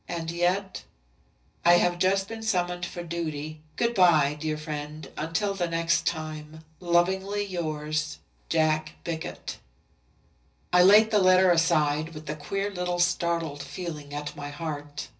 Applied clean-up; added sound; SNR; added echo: none; none; none; reverberation time 0.4 s.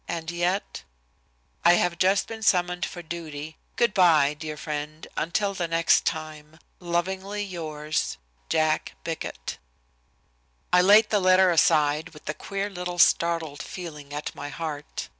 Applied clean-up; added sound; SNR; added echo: none; none; none; none.